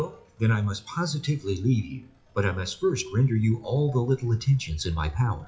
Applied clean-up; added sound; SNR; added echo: classical method WPE with log-MMSE.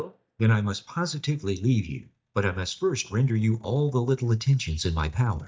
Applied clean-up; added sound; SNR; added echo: neural mask model DeepFilterNet 3.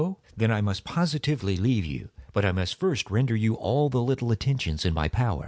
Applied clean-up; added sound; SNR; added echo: none; none; none; none.